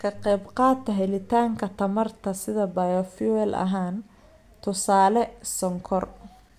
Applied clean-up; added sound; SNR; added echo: none; none; none; none.